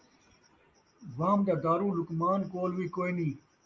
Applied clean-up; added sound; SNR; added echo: none; none; none; none.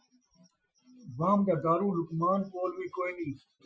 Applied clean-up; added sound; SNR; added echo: classical method Wiener filter.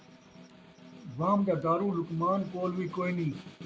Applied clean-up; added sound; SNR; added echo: none; Snare drum; 17 dB; none.